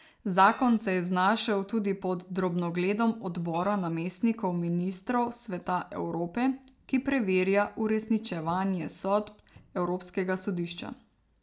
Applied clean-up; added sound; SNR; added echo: neural mask model DeepFilterNet 3.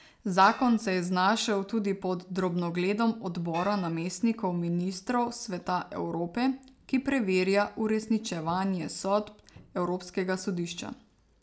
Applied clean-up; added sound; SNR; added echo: none; Gong; 15 dB; none.